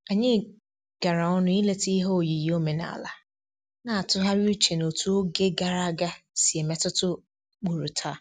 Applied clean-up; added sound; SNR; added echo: none; none; none; none.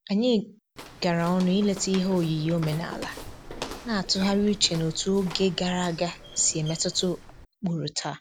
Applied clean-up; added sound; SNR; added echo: none; Walk, footsteps; 16 dB; none.